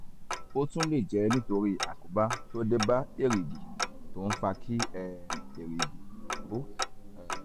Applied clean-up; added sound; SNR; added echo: none; Tick-tock; 4 dB; none.